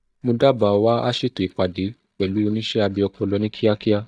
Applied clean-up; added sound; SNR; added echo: neural mask model DeepFilterNet 3.